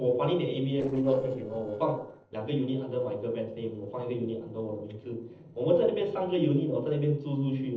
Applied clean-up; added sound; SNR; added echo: neural separator model SepFormer DNS4.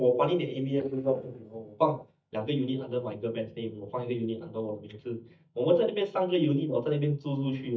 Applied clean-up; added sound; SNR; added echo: neural mask model DeepFilterNet 3.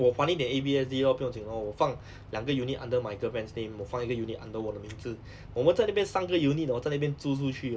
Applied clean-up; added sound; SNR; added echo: none; none; none; none.